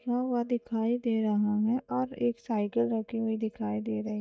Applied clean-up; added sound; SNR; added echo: neural mask model DeepFilterNet 3.